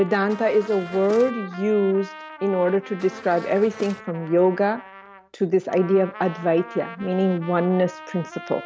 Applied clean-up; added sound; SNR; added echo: none; Buzz + Trumpet; 16 dB; none.